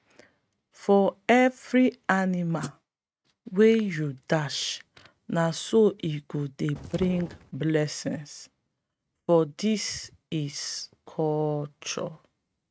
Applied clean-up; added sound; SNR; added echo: neural mask model RNNoise.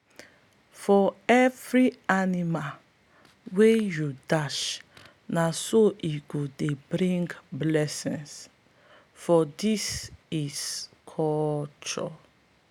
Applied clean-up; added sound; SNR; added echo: none; none; none; none.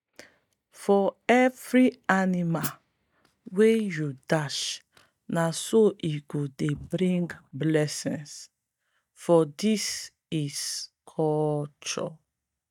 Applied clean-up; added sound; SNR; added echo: neural mask model DeepFilterNet 3.